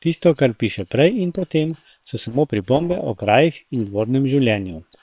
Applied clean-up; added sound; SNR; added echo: neural separator model SepFormer WHAM!.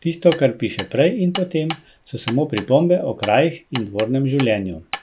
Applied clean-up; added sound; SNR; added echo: none; Hammer; 15 dB; none.